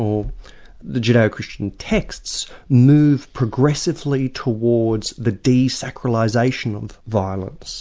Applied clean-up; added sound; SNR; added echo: none; none; none; none.